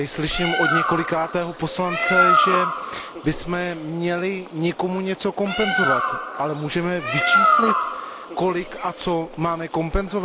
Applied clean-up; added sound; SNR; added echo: none; Bird; -1 dB; none.